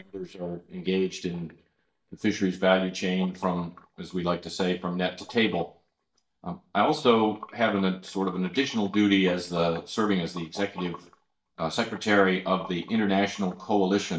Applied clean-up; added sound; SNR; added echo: neural mask model DeepFilterNet 3.